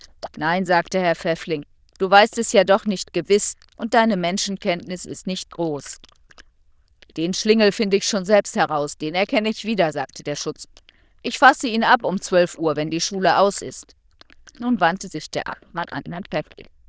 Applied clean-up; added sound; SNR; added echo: neural diffusion model UNIVERSE++.